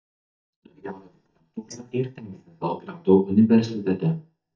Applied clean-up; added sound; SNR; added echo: neural mask model DeepFilterNet 3.